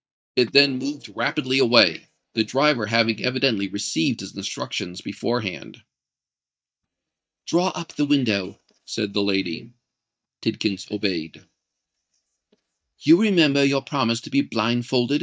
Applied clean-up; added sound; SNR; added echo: neural mask model DeepFilterNet 3.